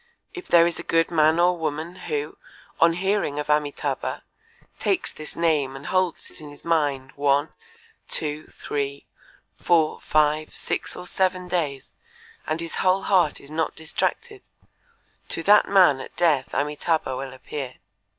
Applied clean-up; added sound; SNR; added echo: neural mask model DeepFilterNet 3.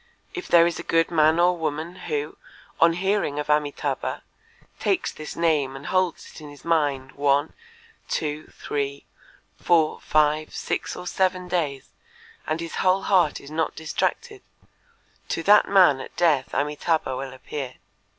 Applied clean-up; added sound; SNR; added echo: none; none; none; none.